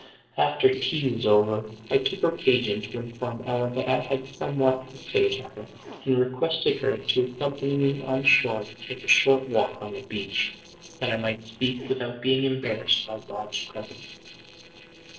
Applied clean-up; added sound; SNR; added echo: neural separator model SepFormer DNS4.